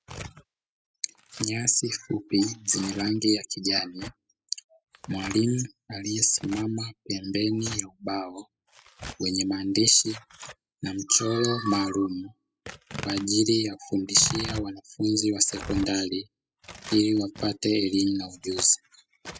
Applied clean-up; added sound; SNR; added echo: classical method spectral subtraction.